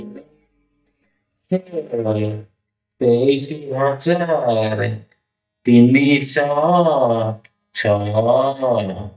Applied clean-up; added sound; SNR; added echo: neural mask model DeepFilterNet 3.